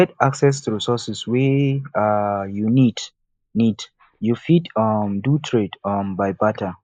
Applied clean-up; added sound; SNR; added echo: neural mask model Resemble Enhance denoiser.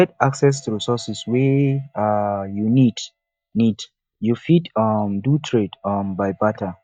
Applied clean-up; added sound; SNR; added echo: neural mask model DeepFilterNet 3.